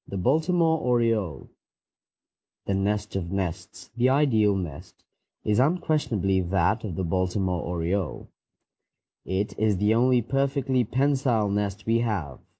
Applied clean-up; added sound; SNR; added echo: none; none; none; none.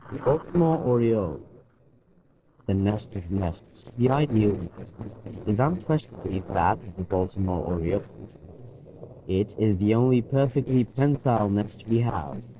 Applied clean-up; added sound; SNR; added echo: neural separator model SepFormer DNS4.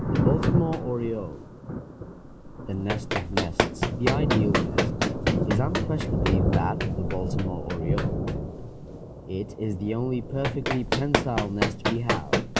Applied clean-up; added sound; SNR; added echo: none; Run + Thunder; -4 dB; none.